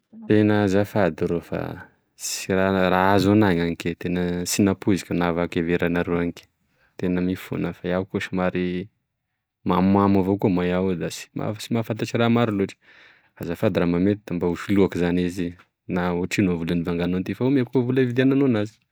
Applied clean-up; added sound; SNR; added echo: none; none; none; none.